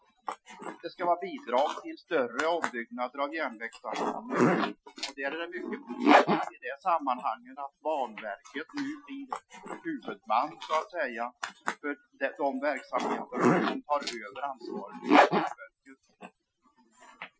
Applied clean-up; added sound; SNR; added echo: classical method Wiener filter.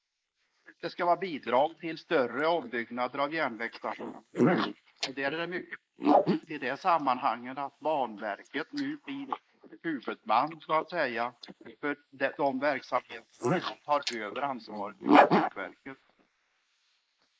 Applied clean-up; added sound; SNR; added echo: neural mask model Resemble Enhance denoiser.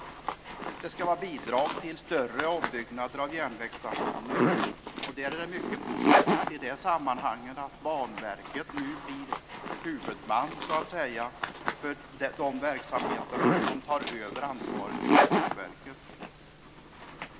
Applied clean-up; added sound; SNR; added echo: none; Zipper (clothing); -3 dB; none.